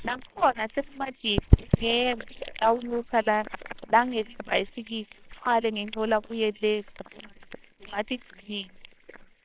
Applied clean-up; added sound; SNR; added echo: neural separator model SepFormer WHAMR!.